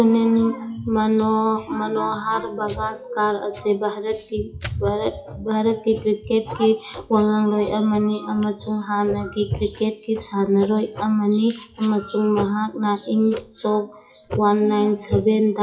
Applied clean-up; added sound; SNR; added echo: classical method WPE with log-MMSE.